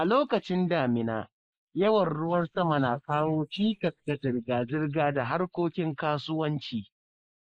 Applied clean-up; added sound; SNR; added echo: neural mask model Resemble Enhance denoiser.